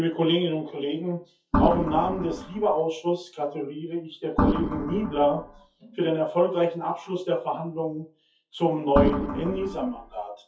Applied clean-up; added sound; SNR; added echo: classical method WPE with log-MMSE.